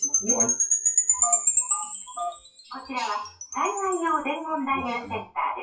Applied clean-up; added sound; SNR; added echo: classical method WPE with log-MMSE.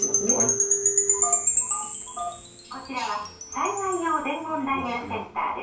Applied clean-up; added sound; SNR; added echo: none; Wind chime / Percussion; -3 dB; reverberation time 0.3 s.